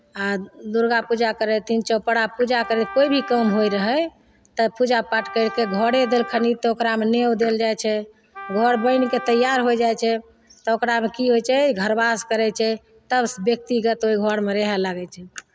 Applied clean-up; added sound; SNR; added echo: none; Wind instrument, woodwind instrument; 15 dB; none.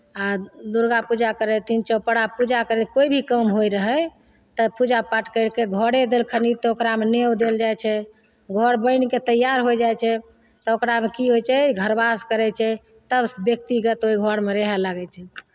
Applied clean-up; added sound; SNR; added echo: none; none; none; none.